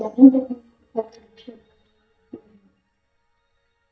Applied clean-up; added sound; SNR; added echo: neural mask model DeepFilterNet 3.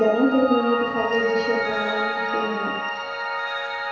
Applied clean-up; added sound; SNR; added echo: none; Piano; 2 dB; reverberation time 1.0 s.